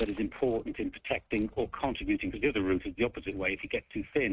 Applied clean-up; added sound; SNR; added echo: neural mask model RNNoise.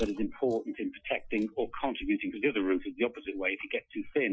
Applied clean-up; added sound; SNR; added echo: classical method Wiener filter.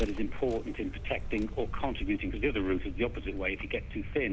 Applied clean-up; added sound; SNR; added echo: none; Vehicle; 4 dB; none.